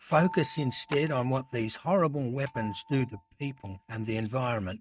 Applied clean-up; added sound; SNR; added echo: neural mask model RNNoise.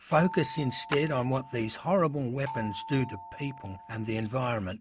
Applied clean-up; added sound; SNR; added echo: none; Doorbell + Clapping; 13 dB; none.